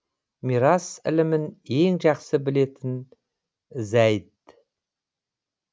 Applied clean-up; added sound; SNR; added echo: none; none; none; none.